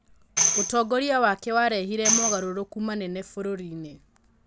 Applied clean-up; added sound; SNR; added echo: none; Tambourine; 0 dB; none.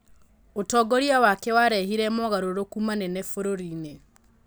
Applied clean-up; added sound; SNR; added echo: none; none; none; none.